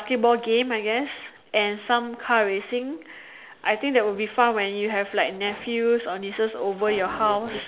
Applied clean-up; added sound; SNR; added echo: none; none; none; none.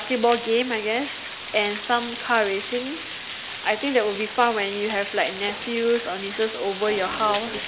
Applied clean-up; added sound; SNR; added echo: none; Water; 10 dB; none.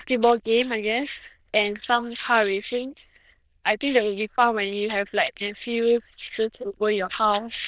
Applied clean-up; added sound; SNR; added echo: neural diffusion model UNIVERSE++.